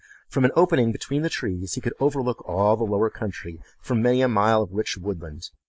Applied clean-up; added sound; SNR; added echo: neural mask model Resemble Enhance denoiser.